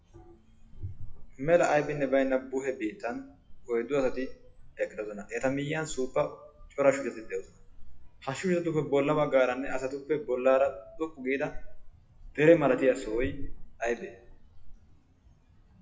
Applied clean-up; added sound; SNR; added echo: classical method WPE with log-MMSE.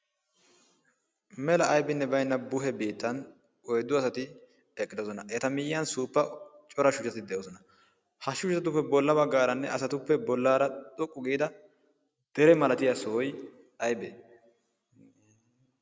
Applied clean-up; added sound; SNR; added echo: none; none; none; none.